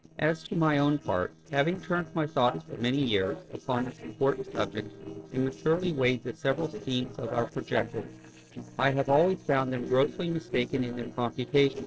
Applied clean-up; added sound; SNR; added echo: neural separator model SepFormer DNS4.